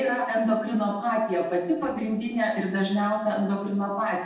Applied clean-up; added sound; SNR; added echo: neural separator model SepFormer DNS4.